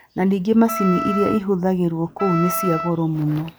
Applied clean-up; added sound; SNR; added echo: none; Wind instrument, woodwind instrument; 8 dB; none.